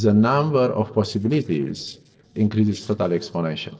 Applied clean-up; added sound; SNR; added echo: neural separator model SepFormer DNS4.